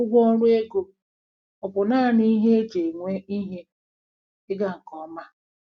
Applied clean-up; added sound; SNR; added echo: none; none; none; none.